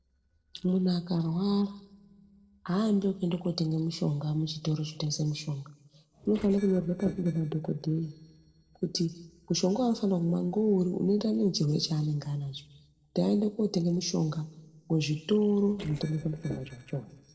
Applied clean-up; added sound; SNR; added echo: neural separator model SepFormer DNS4.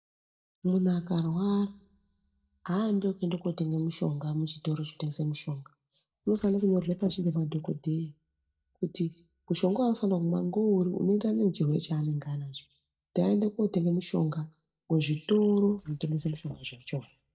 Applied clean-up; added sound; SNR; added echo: neural mask model DeepFilterNet 3.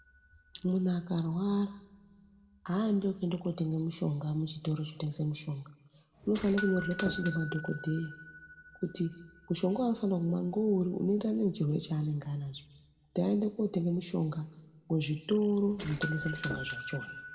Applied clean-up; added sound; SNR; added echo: none; Doorbell; 0 dB; reverberation time 0.9 s.